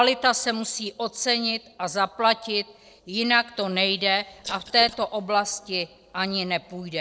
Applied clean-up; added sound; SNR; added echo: neural separator model SepFormer DNS4.